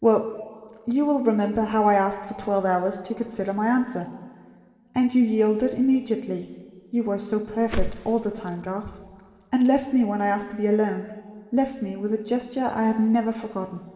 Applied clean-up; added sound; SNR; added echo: none; Whoosh, swoosh, swish; 3 dB; reverberation time 2.0 s.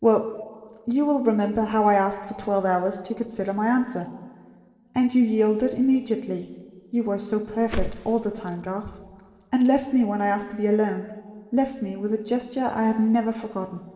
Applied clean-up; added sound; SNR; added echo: neural separator model SepFormer DNS4.